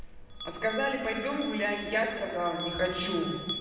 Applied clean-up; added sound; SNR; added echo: none; Bell; 6 dB; reverberation time 1.6 s.